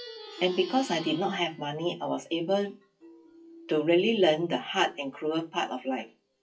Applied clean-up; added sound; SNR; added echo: classical method WPE with log-MMSE.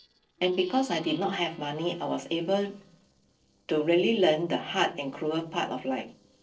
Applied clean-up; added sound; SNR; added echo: neural separator model SepFormer DNS4.